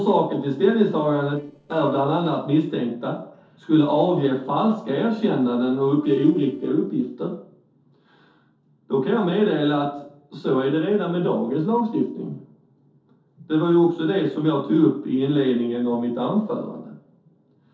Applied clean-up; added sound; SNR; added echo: neural separator model SepFormer DNS4.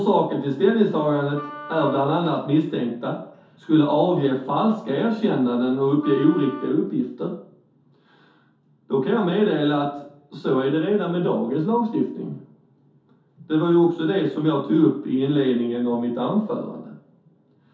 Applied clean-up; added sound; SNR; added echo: none; Wind instrument, woodwind instrument; 17 dB; reverberation time 0.5 s.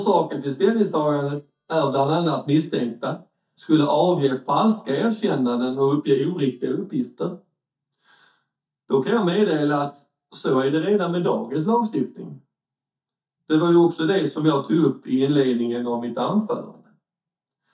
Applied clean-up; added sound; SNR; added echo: neural mask model DeepFilterNet 3.